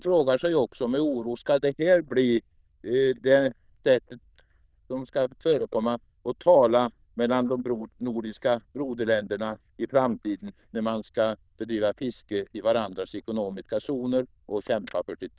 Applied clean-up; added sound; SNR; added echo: neural diffusion model UNIVERSE++.